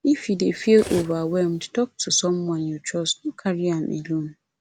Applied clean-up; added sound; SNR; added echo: none; Cutlery, silverware; 16 dB; none.